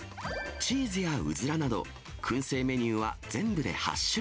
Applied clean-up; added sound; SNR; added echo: none; none; none; none.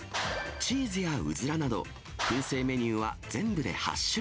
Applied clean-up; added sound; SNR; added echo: none; Clapping; 10 dB; none.